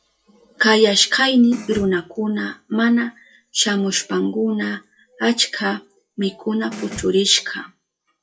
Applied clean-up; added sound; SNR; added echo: classical method WPE with log-MMSE.